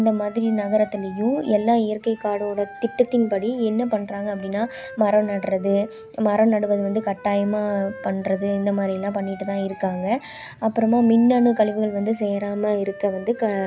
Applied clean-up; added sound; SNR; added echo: none; Wind instrument, woodwind instrument; 19 dB; none.